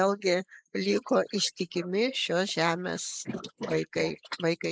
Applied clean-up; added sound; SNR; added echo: neural mask model Resemble Enhance denoiser.